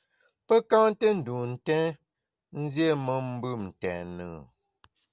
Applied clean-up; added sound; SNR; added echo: none; none; none; none.